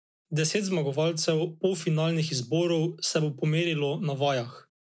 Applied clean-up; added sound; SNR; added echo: none; none; none; none.